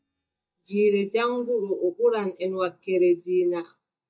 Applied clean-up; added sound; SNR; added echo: neural mask model DeepFilterNet 3.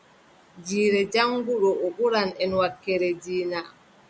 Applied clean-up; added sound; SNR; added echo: none; none; none; none.